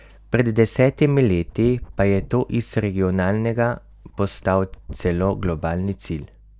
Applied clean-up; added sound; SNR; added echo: none; Dog; 19 dB; none.